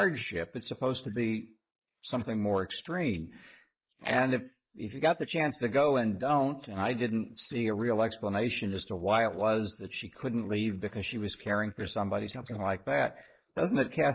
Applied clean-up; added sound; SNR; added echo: neural mask model Resemble Enhance denoiser.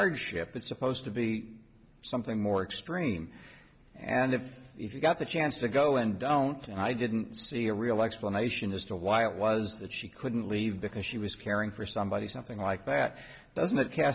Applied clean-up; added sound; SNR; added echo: none; none; none; none.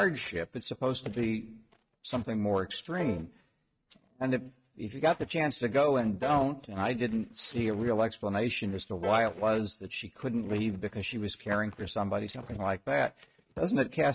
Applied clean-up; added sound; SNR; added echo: neural mask model RNNoise.